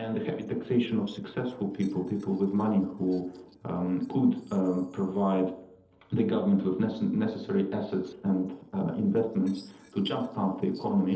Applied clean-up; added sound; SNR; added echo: neural separator model SepFormer DNS4.